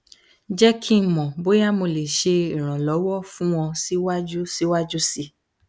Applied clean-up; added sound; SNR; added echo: none; none; none; none.